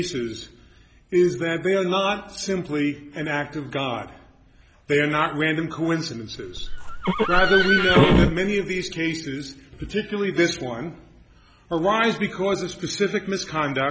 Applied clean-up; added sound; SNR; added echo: none; Livestock, farm animals, working animals; -3 dB; none.